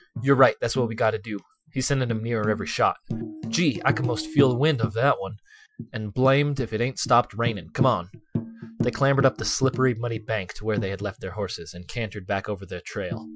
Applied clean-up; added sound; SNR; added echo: classical method Wiener filter.